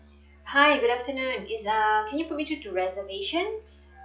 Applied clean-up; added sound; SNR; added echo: classical method log-MMSE.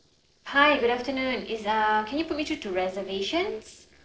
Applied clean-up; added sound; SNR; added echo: neural separator model SepFormer DNS4.